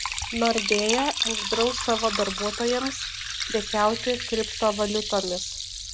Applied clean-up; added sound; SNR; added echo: none; Liquid; 3 dB; none.